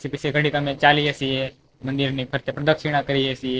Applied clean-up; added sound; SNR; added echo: neural separator model SepFormer DNS4.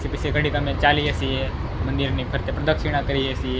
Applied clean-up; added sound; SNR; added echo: none; Aircraft; 2 dB; none.